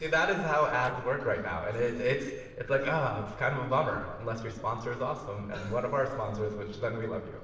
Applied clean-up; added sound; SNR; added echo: neural separator model SepFormer DNS4.